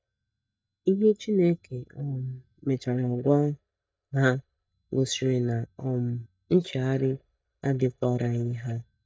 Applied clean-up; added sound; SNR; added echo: neural mask model DeepFilterNet 3.